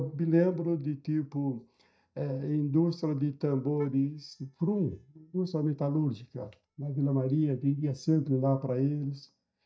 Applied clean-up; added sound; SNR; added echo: neural mask model DeepFilterNet 3.